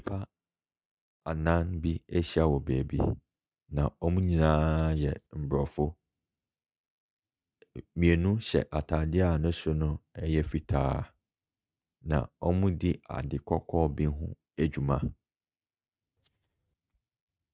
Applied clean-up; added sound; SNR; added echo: neural mask model RNNoise.